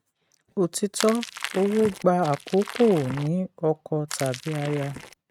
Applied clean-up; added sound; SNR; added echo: neural mask model RNNoise.